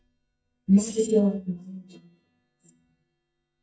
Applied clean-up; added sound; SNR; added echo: neural mask model DeepFilterNet 3.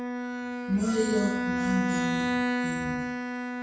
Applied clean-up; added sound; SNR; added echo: none; Bowed string instrument; -2 dB; reverberation time 0.6 s.